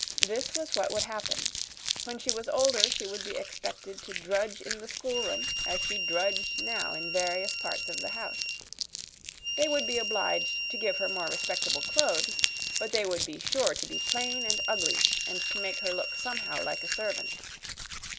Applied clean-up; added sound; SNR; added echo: none; Harmonica + Crumpling, crinkling; -2 dB; none.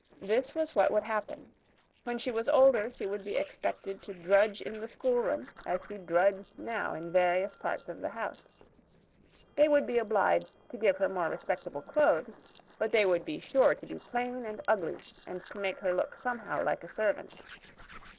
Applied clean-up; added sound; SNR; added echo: neural separator model SepFormer DNS4.